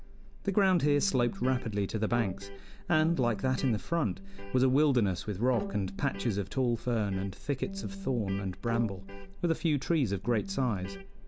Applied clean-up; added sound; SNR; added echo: none; Electric guitar + Bowed string instrument; 13 dB; none.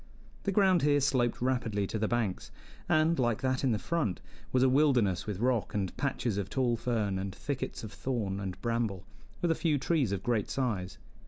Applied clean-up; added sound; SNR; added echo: none; none; none; none.